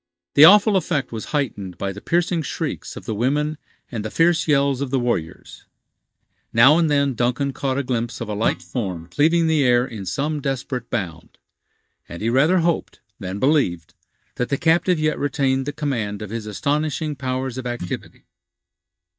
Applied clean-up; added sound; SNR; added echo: neural mask model DeepFilterNet 3.